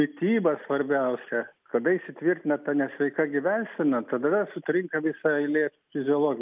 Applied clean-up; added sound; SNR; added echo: none; none; none; none.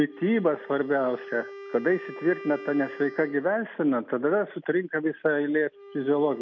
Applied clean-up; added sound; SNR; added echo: none; Wind instrument, woodwind instrument; 17 dB; none.